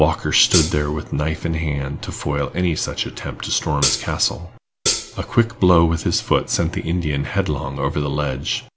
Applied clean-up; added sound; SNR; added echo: none; Hi-hat; 3 dB; none.